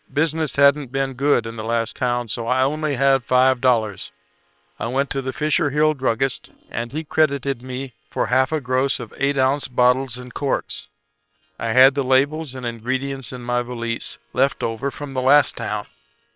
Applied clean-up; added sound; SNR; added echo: neural separator model SepFormer WHAM!.